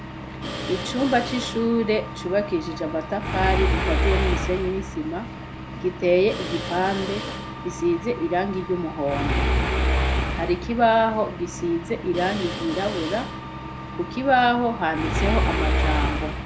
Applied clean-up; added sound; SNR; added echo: none; Mechanisms; 2 dB; none.